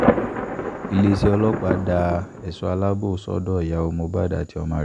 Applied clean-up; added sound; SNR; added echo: none; Thunder; 5 dB; none.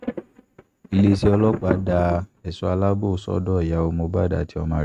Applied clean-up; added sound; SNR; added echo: neural mask model RNNoise.